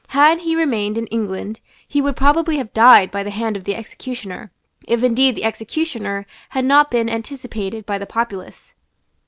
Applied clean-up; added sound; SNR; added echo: none; none; none; none.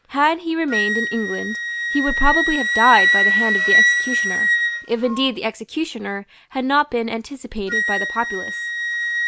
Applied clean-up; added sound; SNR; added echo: none; Wind instrument, woodwind instrument; -1 dB; none.